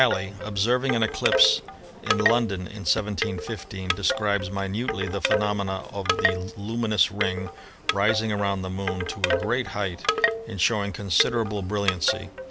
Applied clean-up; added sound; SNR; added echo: none; Wind chime / Wood; 3 dB; none.